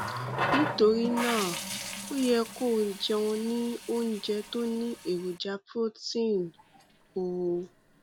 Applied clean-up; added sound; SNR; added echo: none; Water tap, faucet; 7 dB; none.